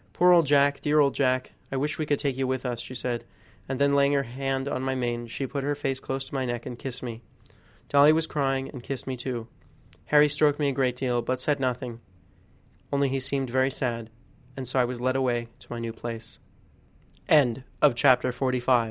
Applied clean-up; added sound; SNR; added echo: none; none; none; none.